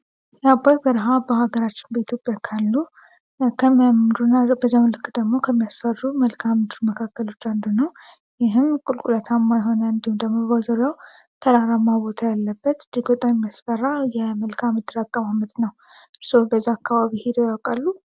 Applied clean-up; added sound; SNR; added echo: none; none; none; none.